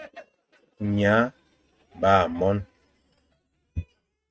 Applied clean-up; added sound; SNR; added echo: neural mask model RNNoise.